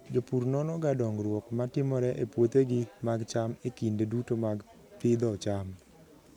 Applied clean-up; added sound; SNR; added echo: none; none; none; none.